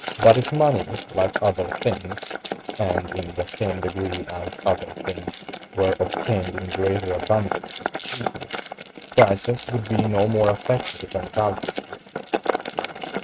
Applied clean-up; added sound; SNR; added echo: neural mask model RNNoise.